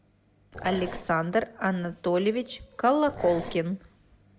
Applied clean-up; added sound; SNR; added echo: none; Growling; 13 dB; none.